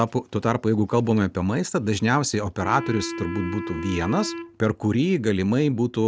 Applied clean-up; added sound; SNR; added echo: none; Wind instrument, woodwind instrument; 10 dB; none.